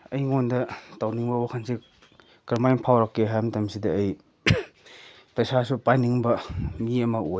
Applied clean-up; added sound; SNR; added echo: none; none; none; none.